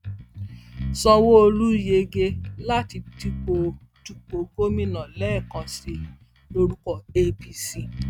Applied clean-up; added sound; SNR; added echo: neural mask model RNNoise.